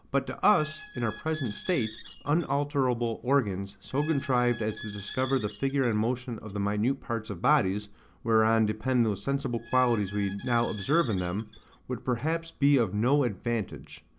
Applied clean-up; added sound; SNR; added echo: none; Squeak; 16 dB; none.